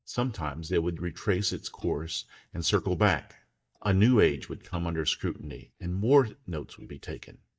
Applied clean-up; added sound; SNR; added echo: neural mask model DeepFilterNet 3.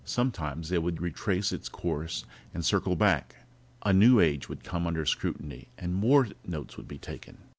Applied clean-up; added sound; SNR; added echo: none; none; none; none.